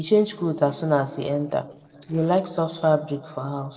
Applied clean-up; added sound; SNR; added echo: neural separator model SepFormer DNS4.